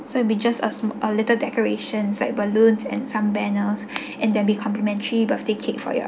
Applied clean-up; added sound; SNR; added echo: none; none; none; none.